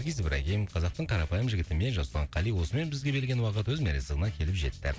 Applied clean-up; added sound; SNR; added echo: neural separator model SepFormer DNS4.